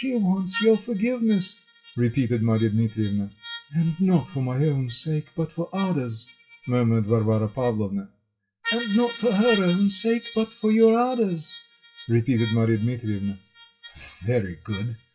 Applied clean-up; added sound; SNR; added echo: classical method WPE with log-MMSE.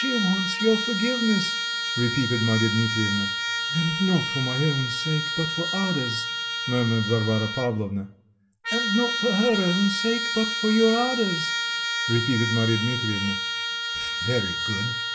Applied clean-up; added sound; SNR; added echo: none; Trumpet; 2 dB; reverberation time 0.5 s.